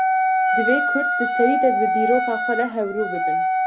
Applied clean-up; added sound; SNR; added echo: none; Wind instrument, woodwind instrument; -3 dB; none.